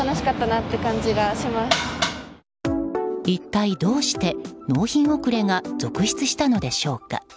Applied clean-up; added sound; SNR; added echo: none; none; none; none.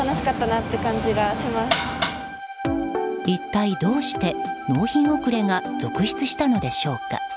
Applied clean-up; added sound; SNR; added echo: none; Bowed string instrument; 10 dB; none.